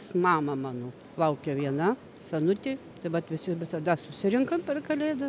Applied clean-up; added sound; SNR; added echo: none; none; none; none.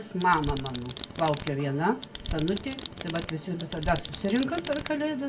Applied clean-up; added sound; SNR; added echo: none; Domestic sounds, home sounds; 7 dB; reverberation time 0.2 s.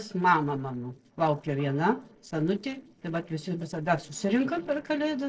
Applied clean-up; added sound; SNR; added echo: neural separator model SepFormer DNS4.